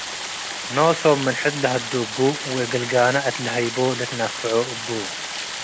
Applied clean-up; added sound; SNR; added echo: none; Water + Stream; 7 dB; none.